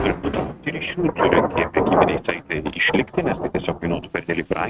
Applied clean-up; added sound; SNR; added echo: neural mask model RNNoise.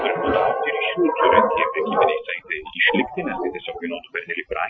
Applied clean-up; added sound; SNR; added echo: classical method Wiener filter.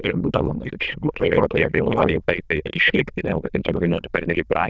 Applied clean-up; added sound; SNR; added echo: neural diffusion model UNIVERSE++.